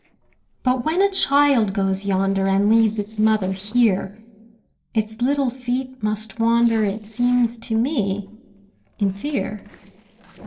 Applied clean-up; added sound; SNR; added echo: neural separator model SepFormer DNS4.